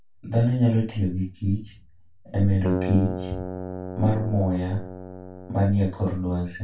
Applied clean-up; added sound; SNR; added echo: none; Keyboard (musical); 8 dB; reverberation time 0.2 s.